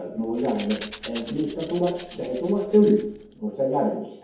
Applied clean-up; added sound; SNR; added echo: none; Rattle / Rattle (instrument); 3 dB; reverberation time 0.7 s.